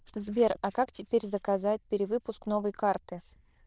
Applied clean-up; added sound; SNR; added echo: neural diffusion model UNIVERSE++.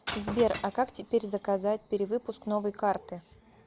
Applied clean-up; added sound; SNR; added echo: none; Shatter / Crushing; 12 dB; none.